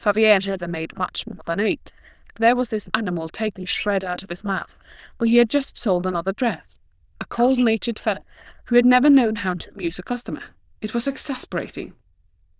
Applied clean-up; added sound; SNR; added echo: neural diffusion model UNIVERSE++.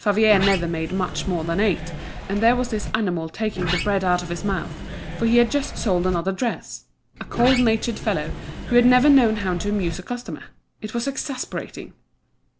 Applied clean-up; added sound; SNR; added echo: none; Sliding door; 7 dB; none.